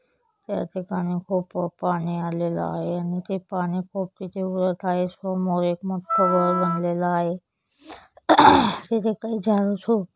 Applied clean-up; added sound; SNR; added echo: none; Wind instrument, woodwind instrument; 4 dB; none.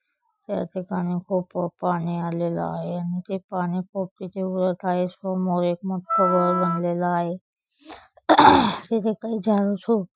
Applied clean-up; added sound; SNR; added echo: classical method Wiener filter.